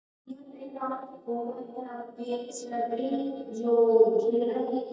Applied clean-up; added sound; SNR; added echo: neural mask model DeepFilterNet 3.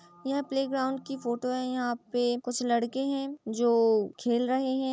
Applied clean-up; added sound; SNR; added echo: none; none; none; none.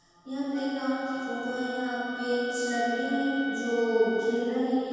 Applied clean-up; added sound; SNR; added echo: none; Wind instrument, woodwind instrument; 10 dB; reverberation time 2.1 s.